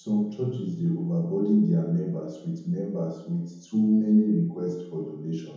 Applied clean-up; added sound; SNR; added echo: none; none; none; reverberation time 1.0 s.